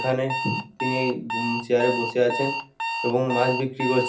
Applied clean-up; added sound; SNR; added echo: none; Alarm; 5 dB; reverberation time 0.3 s.